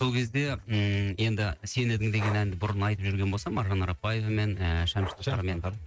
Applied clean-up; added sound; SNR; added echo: neural mask model RNNoise.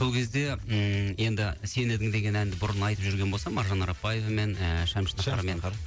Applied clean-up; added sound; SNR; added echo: none; none; none; none.